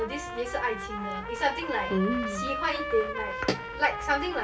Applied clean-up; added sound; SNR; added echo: none; Trumpet; 5 dB; reverberation time 1.0 s.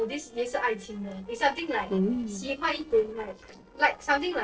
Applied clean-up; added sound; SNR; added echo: neural separator model SepFormer DNS4.